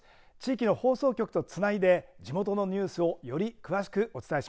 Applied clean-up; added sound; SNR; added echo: none; none; none; none.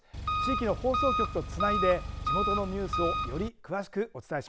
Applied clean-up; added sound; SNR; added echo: none; Engine; -1 dB; none.